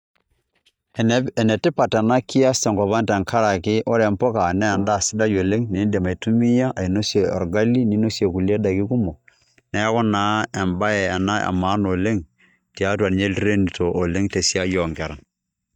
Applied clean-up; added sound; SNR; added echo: neural mask model DeepFilterNet 3.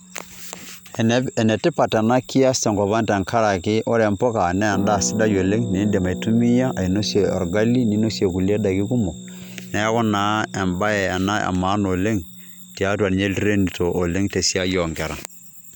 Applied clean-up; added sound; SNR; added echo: none; Harp; 15 dB; none.